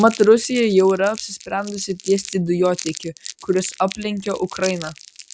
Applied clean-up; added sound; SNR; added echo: none; Crumpling, crinkling; 17 dB; none.